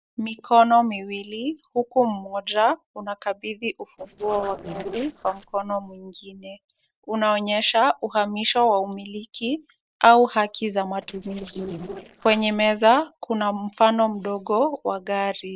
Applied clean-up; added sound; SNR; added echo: neural separator model SepFormer DNS4.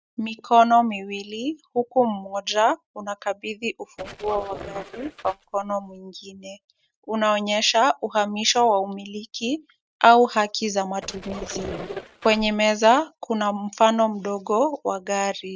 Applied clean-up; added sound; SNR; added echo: neural mask model RNNoise.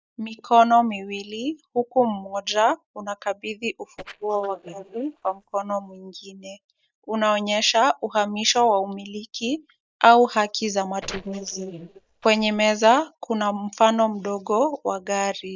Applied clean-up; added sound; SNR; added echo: neural mask model DeepFilterNet 3.